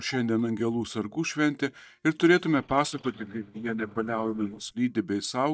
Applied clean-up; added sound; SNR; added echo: neural mask model DeepFilterNet 3.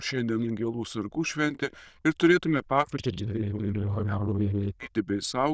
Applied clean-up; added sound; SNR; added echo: neural diffusion model UNIVERSE++.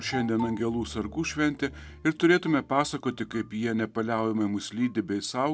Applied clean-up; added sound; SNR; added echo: none; none; none; none.